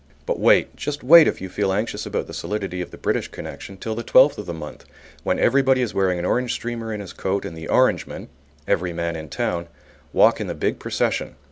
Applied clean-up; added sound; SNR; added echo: none; none; none; none.